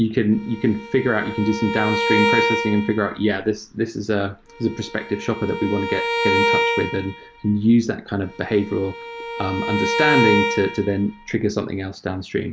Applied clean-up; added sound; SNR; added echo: none; Bowed string instrument; 3 dB; none.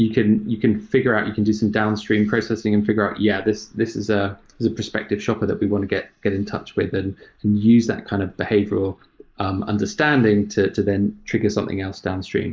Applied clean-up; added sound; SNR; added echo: neural mask model Resemble Enhance denoiser.